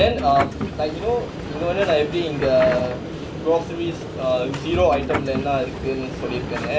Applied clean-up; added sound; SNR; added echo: none; Subway, metro, underground; 6 dB; reverberation time 0.2 s.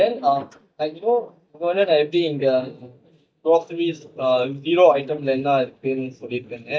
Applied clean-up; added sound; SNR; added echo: neural mask model DeepFilterNet 3.